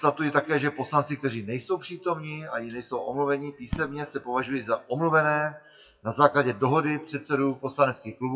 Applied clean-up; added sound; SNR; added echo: classical method WPE with log-MMSE.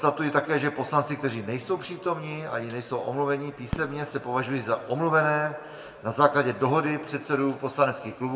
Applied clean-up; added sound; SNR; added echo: none; Fireworks; 18 dB; reverberation time 1.0 s.